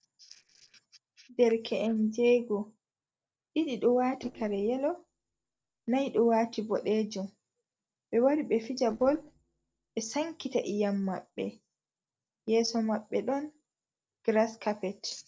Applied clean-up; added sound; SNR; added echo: neural separator model SepFormer DNS4.